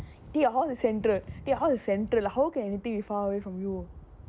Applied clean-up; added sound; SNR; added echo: none; none; none; none.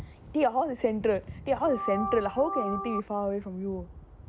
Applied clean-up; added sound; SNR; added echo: none; Organ; 4 dB; none.